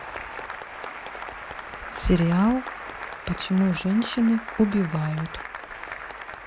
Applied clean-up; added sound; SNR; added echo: none; Applause / Cheering; 11 dB; none.